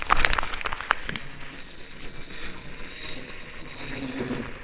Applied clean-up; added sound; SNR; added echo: neural separator model SepFormer WHAMR!.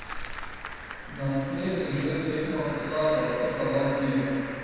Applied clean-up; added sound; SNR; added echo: none; Cricket; 10 dB; reverberation time 2.1 s.